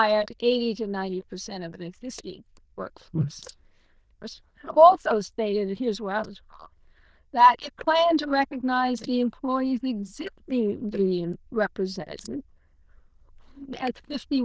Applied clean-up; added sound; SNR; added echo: neural diffusion model UNIVERSE++.